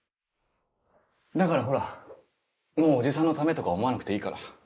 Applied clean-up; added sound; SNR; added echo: neural mask model Resemble Enhance denoiser.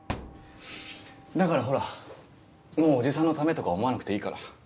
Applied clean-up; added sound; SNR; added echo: none; Thump, thud; 13 dB; none.